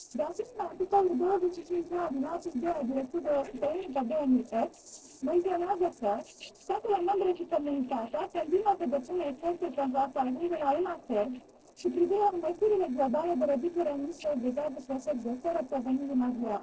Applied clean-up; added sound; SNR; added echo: neural separator model SepFormer DNS4.